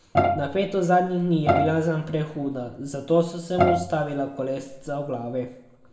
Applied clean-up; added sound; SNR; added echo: none; Bowed string instrument; 0 dB; reverberation time 0.9 s.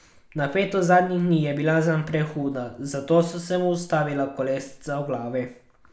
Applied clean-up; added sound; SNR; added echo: none; none; none; none.